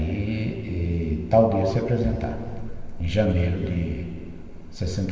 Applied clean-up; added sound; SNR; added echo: none; none; none; reverberation time 2.5 s.